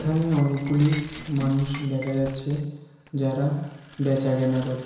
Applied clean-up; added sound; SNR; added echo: none; Shatter; 16 dB; reverberation time 1.0 s.